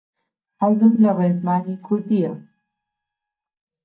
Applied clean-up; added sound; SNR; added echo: neural mask model DeepFilterNet 3.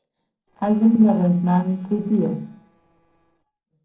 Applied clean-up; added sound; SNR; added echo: neural separator model SepFormer DNS4.